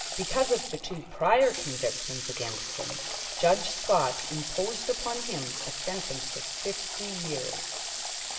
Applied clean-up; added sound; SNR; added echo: none; Water tap, faucet / Water; 4 dB; reverberation time 0.7 s.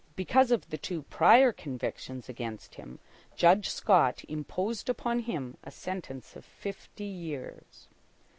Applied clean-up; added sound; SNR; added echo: none; none; none; none.